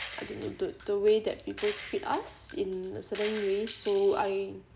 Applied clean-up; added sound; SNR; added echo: none; Gunshot, gunfire; 15 dB; none.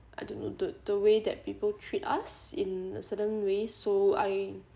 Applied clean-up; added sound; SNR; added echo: none; none; none; none.